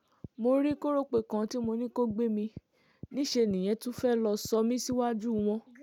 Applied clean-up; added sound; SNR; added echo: none; none; none; none.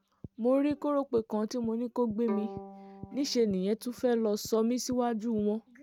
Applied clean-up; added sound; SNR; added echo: neural mask model RNNoise.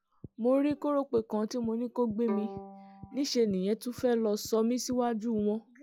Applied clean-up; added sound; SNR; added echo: classical method log-MMSE.